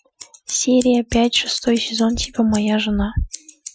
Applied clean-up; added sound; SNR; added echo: classical method Wiener filter.